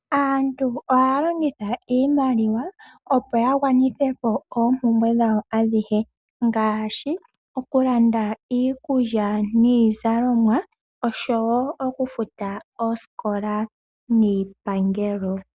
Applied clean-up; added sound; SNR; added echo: none; none; none; none.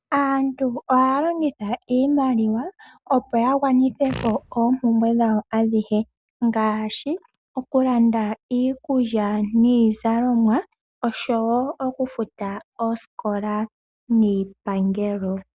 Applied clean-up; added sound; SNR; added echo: none; Fart; 11 dB; none.